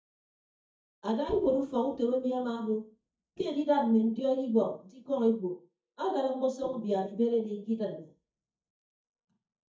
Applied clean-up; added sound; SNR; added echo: neural mask model DeepFilterNet 3.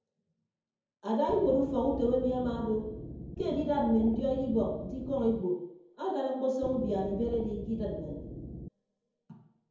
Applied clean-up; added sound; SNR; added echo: none; Wind instrument, woodwind instrument; 9 dB; reverberation time 0.9 s.